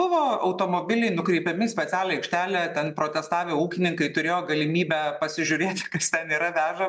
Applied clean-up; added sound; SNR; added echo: none; none; none; none.